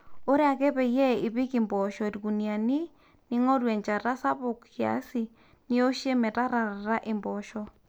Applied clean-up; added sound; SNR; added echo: none; none; none; none.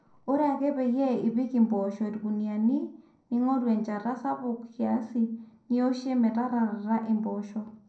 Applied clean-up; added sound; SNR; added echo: none; none; none; reverberation time 0.6 s.